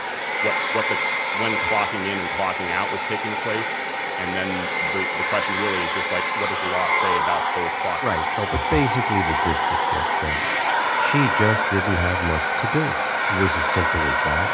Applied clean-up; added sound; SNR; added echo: none; Domestic sounds, home sounds; -4 dB; none.